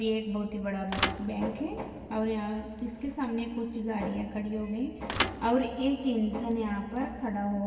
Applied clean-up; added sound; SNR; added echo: none; Thump, thud; 8 dB; reverberation time 2.4 s.